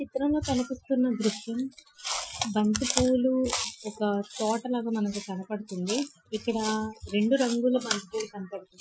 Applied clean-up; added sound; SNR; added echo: classical method Wiener filter.